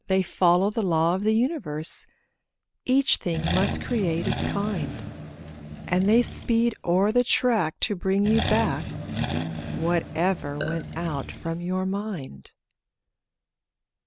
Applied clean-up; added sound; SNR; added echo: none; Accelerating, revving, vroom + Burping, eructation; 5 dB; none.